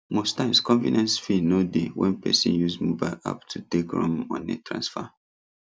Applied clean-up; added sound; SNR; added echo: none; none; none; none.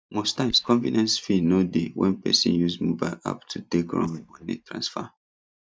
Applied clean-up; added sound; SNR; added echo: neural mask model DeepFilterNet 3.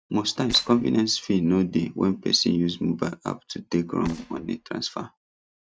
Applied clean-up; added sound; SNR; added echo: neural mask model RNNoise.